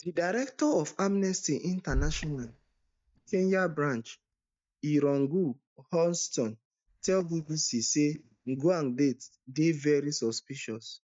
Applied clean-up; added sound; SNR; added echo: neural mask model DeepFilterNet 3.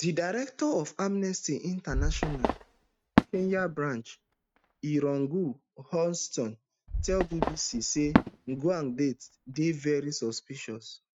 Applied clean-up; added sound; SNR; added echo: neural mask model RNNoise.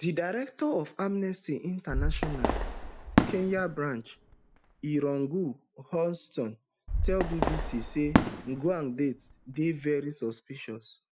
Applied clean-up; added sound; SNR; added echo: none; Fireworks; -1 dB; none.